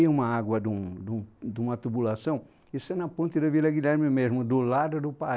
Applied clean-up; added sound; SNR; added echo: none; none; none; none.